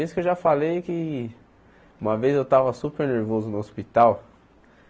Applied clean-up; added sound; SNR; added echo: none; none; none; none.